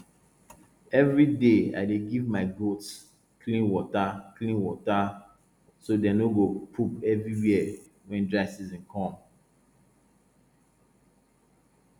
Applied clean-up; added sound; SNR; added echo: none; none; none; none.